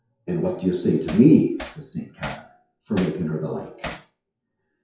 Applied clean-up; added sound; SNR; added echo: classical method WPE with log-MMSE.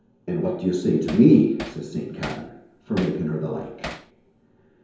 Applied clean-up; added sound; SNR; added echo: none; Hammer; 16 dB; reverberation time 0.9 s.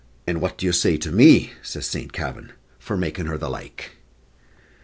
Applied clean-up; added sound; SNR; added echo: none; none; none; none.